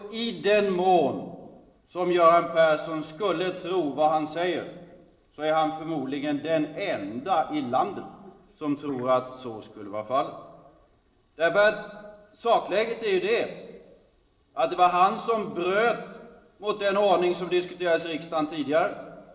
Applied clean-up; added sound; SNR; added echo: neural separator model SepFormer DNS4.